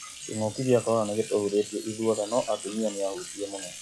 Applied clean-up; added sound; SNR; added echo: classical method log-MMSE.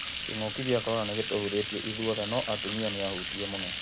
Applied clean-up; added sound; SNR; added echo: none; Bathtub (filling or washing); -3 dB; none.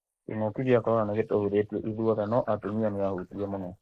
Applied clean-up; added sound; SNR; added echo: neural mask model Resemble Enhance denoiser.